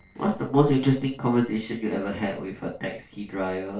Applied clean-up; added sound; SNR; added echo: neural separator model SepFormer DNS4.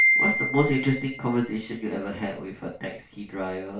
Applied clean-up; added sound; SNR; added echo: none; Wind chime; 1 dB; reverberation time 0.3 s.